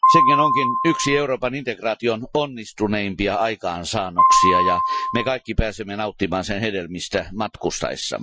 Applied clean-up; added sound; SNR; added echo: classical method Wiener filter.